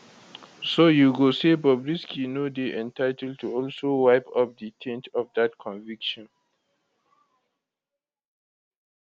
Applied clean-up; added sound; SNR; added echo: none; none; none; none.